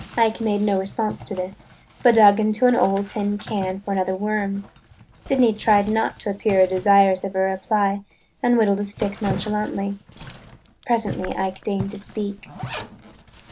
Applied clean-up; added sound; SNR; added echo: none; Zipper (clothing); 16 dB; none.